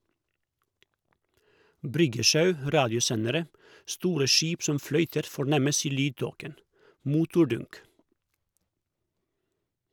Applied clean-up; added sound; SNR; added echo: none; none; none; none.